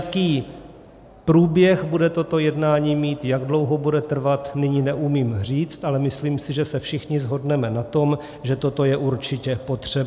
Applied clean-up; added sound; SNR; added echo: none; none; none; none.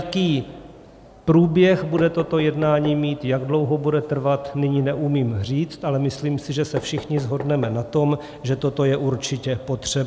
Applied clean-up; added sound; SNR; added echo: none; Knock; 19 dB; none.